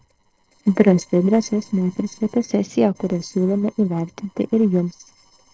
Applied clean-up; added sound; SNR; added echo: neural separator model SepFormer DNS4.